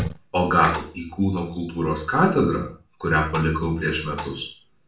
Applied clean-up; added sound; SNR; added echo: none; Tap; 14 dB; reverberation time 0.4 s.